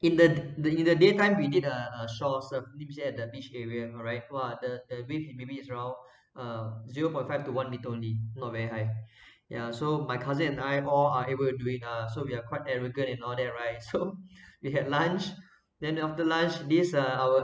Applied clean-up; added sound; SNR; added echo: none; none; none; none.